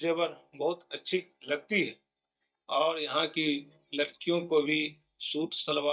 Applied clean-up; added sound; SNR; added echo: neural mask model DeepFilterNet 3.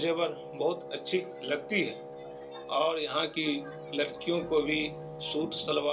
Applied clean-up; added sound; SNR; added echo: none; Wind instrument, woodwind instrument; 12 dB; reverberation time 0.2 s.